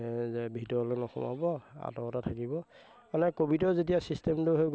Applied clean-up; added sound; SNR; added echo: none; none; none; none.